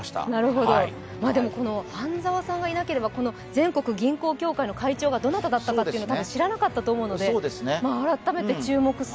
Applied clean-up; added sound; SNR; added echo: none; none; none; none.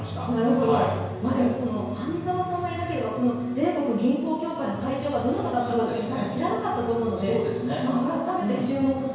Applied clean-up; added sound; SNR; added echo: none; none; none; reverberation time 1.0 s.